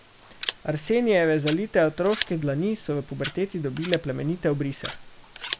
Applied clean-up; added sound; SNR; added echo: none; Scissors; 9 dB; none.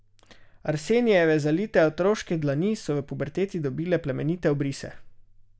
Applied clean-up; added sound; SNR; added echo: none; none; none; none.